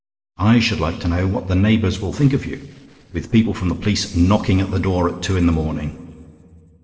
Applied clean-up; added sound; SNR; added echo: neural separator model SepFormer DNS4.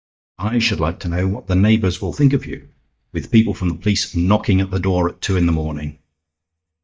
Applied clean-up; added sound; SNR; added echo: neural mask model DeepFilterNet 3.